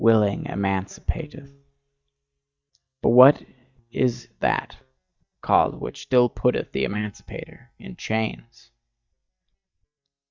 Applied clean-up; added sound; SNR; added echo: neural mask model DeepFilterNet 3.